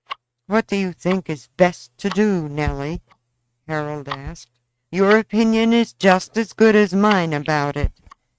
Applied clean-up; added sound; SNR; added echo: neural mask model RNNoise.